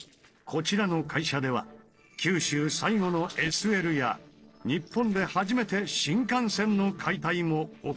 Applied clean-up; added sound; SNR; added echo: neural separator model SepFormer DNS4.